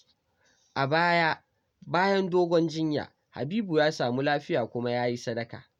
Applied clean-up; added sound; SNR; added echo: none; none; none; none.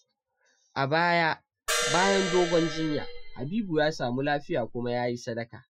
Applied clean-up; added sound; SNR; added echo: classical method Wiener filter.